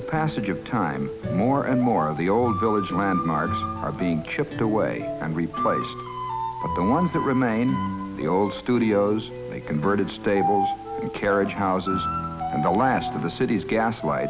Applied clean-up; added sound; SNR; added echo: none; none; none; none.